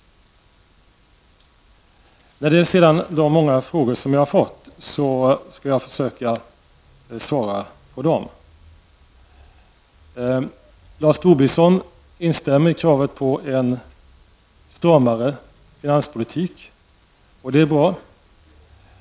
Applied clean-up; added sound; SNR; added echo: none; none; none; none.